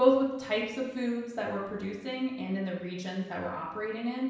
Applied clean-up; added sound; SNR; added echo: none; none; none; reverberation time 0.9 s.